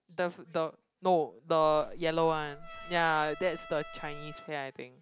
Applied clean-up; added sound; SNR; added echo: none; Livestock, farm animals, working animals + Trumpet; 15 dB; none.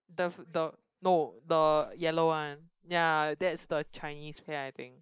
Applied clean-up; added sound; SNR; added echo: neural mask model Resemble Enhance denoiser.